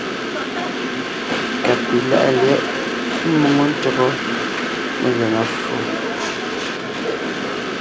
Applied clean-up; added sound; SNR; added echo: none; Train; 0 dB; none.